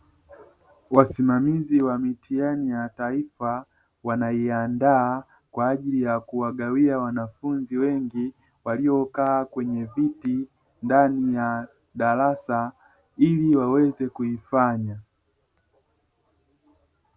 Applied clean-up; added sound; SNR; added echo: none; none; none; none.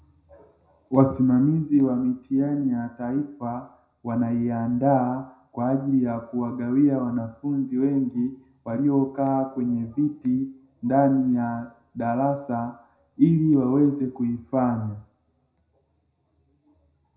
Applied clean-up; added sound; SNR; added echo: none; none; none; reverberation time 0.5 s.